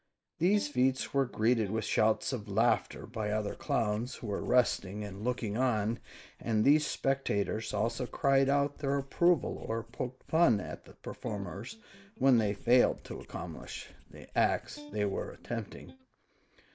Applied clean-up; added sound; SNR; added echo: neural mask model DeepFilterNet 3.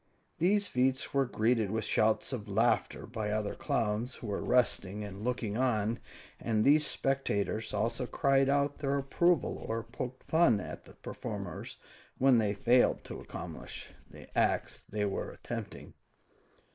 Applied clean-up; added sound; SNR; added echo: neural mask model Resemble Enhance denoiser.